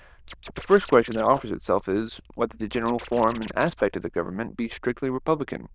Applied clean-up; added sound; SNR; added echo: neural diffusion model UNIVERSE++.